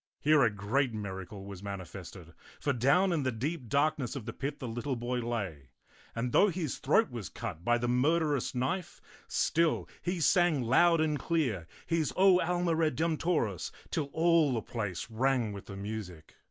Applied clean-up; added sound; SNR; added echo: none; none; none; none.